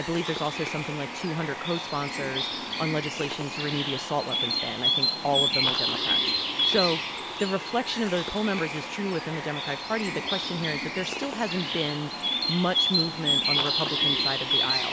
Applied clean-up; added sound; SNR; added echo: none; Bird; -2 dB; none.